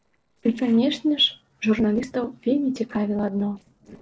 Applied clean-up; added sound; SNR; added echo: neural separator model SepFormer DNS4.